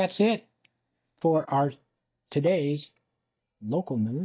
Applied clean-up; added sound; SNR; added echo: neural mask model DeepFilterNet 3.